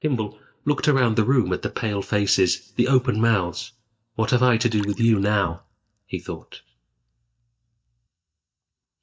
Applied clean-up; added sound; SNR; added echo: neural mask model DeepFilterNet 3.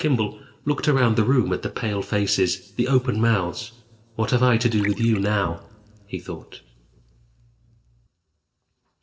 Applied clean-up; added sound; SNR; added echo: neural separator model SepFormer DNS4.